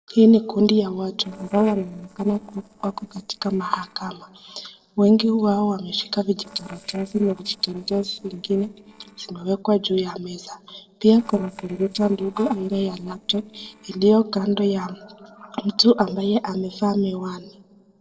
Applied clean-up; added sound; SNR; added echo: neural separator model SepFormer DNS4.